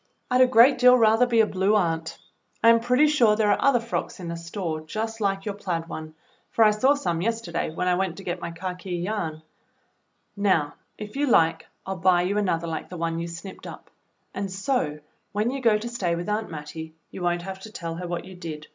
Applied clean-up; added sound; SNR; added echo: none; none; none; none.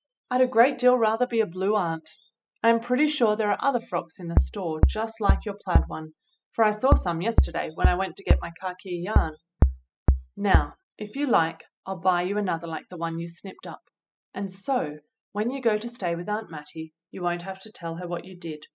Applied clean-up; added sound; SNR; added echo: classical method spectral subtraction.